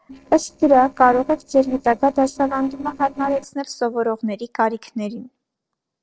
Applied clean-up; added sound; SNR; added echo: neural separator model SepFormer DNS4.